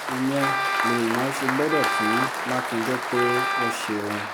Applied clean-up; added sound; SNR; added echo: none; Wind instrument, woodwind instrument + Applause; -2 dB; none.